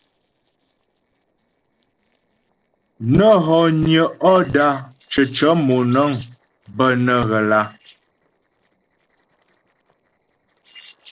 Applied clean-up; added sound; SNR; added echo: neural separator model SepFormer DNS4.